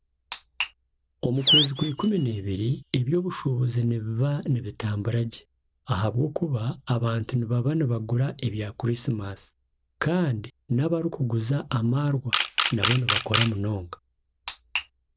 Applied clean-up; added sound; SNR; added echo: none; Camera + Animal; 2 dB; none.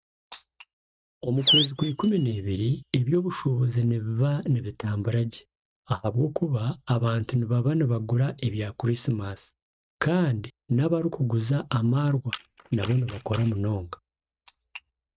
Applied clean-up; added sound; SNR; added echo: neural mask model RNNoise.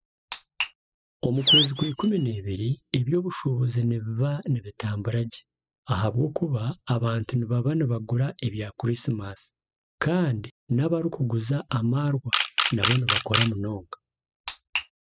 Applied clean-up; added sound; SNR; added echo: classical method spectral subtraction.